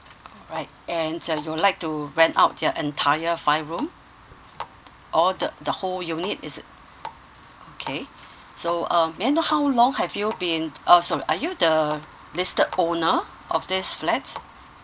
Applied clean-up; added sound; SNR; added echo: none; Water tap, faucet; 18 dB; none.